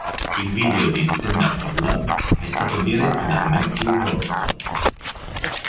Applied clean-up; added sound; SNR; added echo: none; Dog; 0 dB; reverberation time 0.6 s.